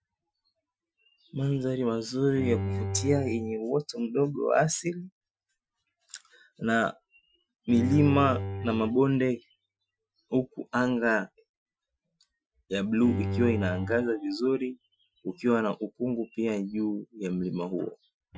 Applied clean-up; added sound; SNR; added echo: classical method Wiener filter.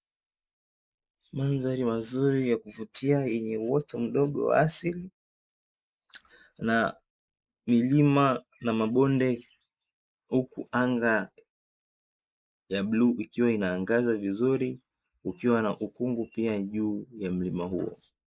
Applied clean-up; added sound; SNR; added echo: neural mask model Resemble Enhance denoiser.